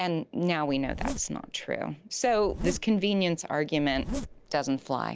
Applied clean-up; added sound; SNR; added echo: none; Zipper (clothing); 10 dB; none.